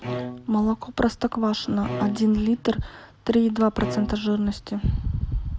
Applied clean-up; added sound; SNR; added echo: none; Bowed string instrument; 13 dB; none.